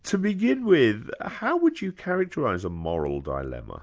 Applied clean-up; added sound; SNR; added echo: none; none; none; none.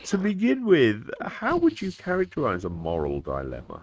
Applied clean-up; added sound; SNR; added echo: neural mask model RNNoise.